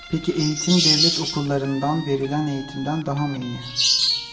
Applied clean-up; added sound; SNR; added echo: none; Guitar; 19 dB; reverberation time 1.3 s.